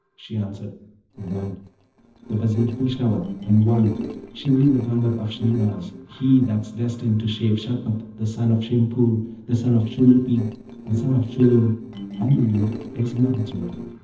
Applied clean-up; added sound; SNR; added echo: neural separator model SepFormer DNS4.